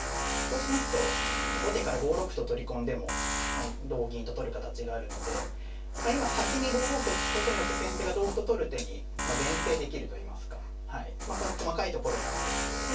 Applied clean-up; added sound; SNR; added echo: none; Tools; -1 dB; reverberation time 0.1 s.